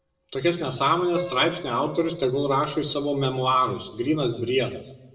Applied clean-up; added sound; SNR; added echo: neural separator model SepFormer DNS4.